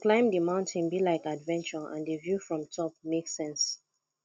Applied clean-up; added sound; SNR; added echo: none; none; none; none.